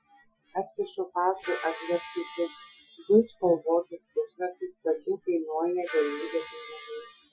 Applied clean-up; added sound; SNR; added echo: classical method Wiener filter.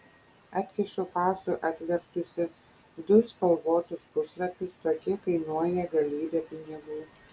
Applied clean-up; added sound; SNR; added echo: none; none; none; none.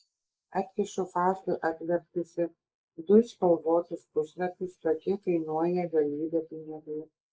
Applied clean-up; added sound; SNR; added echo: neural mask model Resemble Enhance denoiser.